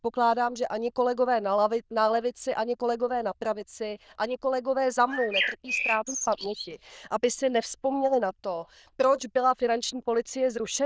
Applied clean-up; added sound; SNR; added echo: neural diffusion model UNIVERSE++.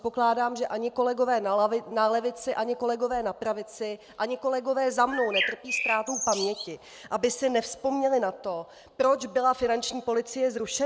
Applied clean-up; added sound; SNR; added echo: none; Bird; 4 dB; none.